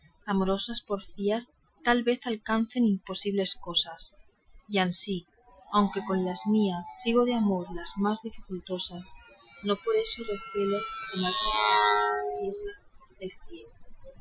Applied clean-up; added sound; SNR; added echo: classical method Wiener filter.